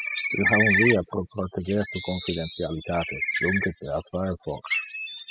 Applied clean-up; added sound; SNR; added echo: classical method spectral subtraction.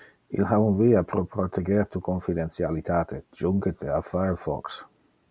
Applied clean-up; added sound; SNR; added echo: none; none; none; none.